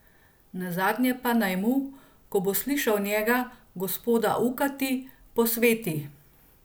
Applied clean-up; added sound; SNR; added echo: none; none; none; none.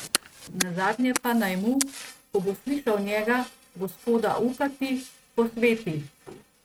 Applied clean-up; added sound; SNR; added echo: neural mask model RNNoise.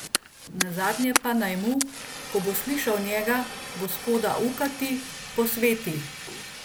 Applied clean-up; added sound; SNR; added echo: none; Fire; 7 dB; none.